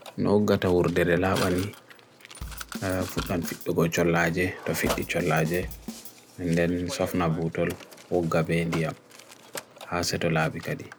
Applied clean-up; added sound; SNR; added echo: none; Bass drum / Snare drum / Drum kit + Mechanisms; 13 dB; none.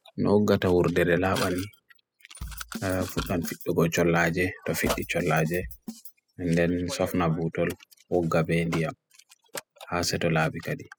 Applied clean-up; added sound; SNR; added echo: classical method spectral subtraction.